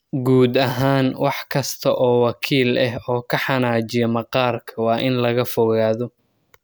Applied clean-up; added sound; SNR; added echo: none; none; none; none.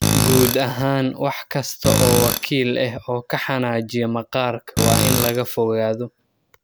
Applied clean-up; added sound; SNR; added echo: none; Tools; 0 dB; none.